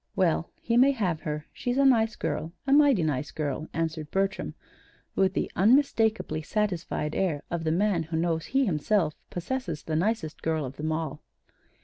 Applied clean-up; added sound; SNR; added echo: none; none; none; none.